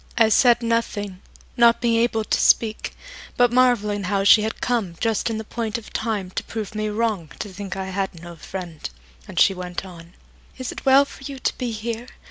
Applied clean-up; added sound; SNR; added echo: none; none; none; none.